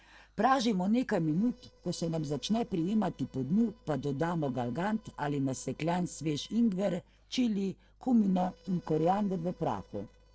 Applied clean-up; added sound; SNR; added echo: neural separator model SepFormer DNS4.